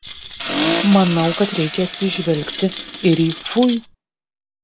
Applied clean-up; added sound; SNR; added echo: none; Accelerating, revving, vroom + Rattle; 4 dB; none.